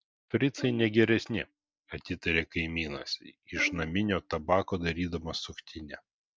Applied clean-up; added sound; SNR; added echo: neural mask model DeepFilterNet 3.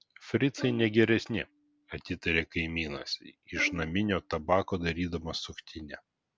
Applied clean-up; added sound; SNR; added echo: none; Bowed string instrument; 17 dB; none.